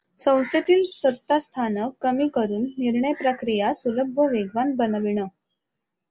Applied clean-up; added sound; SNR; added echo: none; none; none; none.